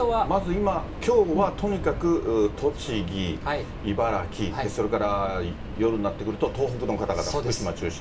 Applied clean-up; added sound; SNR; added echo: none; Subway, metro, underground; 9 dB; reverberation time 0.2 s.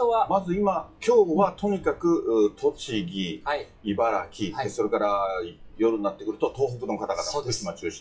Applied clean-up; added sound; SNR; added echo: classical method WPE with log-MMSE.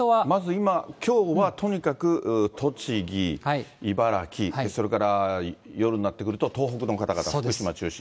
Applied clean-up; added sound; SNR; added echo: none; none; none; none.